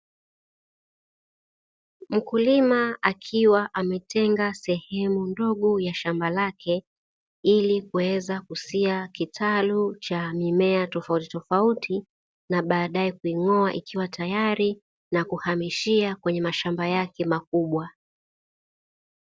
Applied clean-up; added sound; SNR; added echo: none; none; none; none.